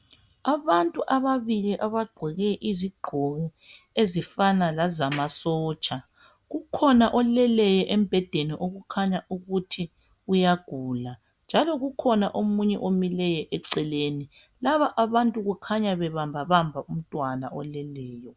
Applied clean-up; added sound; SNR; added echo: none; Clapping; 17 dB; none.